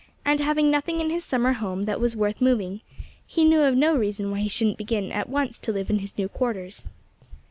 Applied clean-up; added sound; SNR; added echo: none; Walk, footsteps; 17 dB; none.